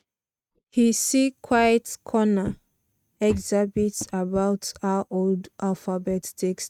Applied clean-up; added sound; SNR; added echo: neural mask model RNNoise.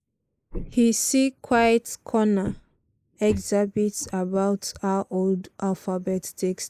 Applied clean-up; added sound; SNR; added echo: neural mask model Resemble Enhance denoiser.